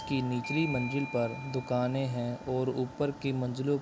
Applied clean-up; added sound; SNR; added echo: none; Bell / Doorbell; 13 dB; none.